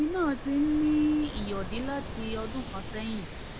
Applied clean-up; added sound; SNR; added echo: none; Ocean; 8 dB; none.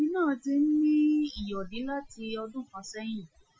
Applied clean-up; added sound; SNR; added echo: classical method Wiener filter.